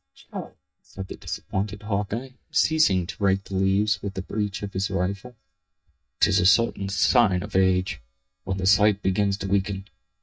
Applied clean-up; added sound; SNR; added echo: neural mask model DeepFilterNet 3.